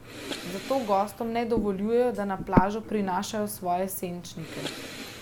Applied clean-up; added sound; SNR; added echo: none; Breathing; 5 dB; none.